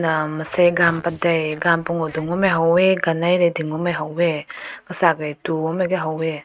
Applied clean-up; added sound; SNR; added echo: neural mask model RNNoise.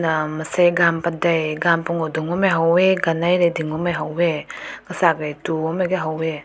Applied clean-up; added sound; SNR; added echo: none; none; none; none.